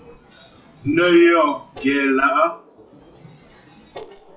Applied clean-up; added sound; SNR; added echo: classical method WPE with log-MMSE.